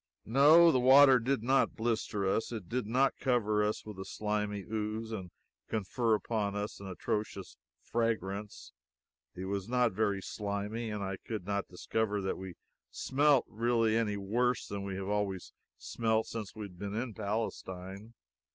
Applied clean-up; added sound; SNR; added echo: none; none; none; none.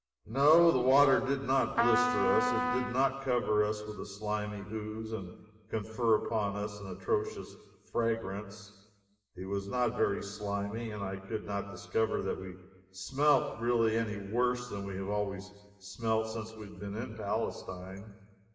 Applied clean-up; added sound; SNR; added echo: none; Trumpet; 1 dB; reverberation time 1.2 s.